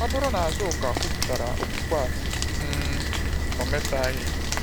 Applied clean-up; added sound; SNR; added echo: none; Rain; -4 dB; none.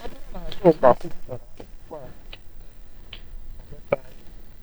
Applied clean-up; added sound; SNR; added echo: neural mask model DeepFilterNet 3.